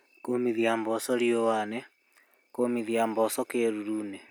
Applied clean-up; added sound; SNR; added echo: none; none; none; none.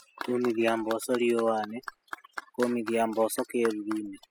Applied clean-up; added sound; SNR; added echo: classical method spectral subtraction.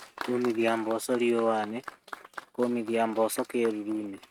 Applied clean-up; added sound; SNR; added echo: neural mask model RNNoise.